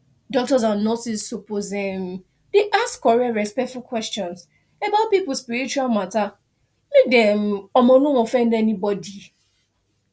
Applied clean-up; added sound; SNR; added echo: none; none; none; none.